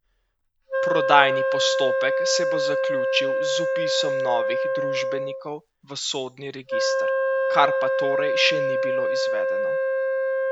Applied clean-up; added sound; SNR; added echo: none; Wind instrument, woodwind instrument; -4 dB; none.